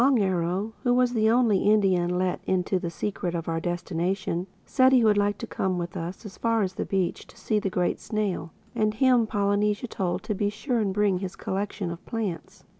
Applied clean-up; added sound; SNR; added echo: none; none; none; none.